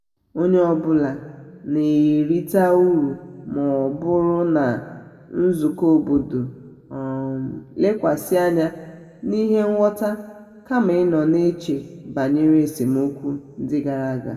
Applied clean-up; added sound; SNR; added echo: none; none; none; reverberation time 1.1 s.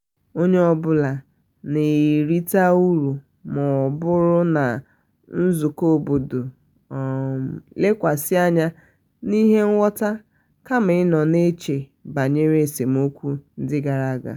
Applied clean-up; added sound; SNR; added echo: none; none; none; none.